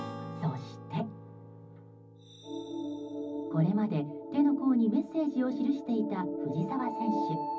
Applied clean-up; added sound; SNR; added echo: none; Acoustic guitar / Strum; 17 dB; reverberation time 0.4 s.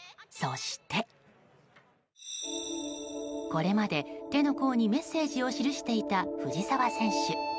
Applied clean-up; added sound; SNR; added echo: none; none; none; none.